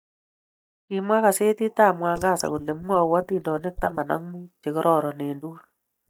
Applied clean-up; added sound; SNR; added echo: neural mask model DeepFilterNet 3.